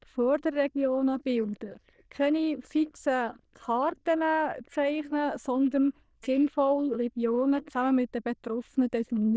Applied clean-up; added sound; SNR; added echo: neural diffusion model UNIVERSE++.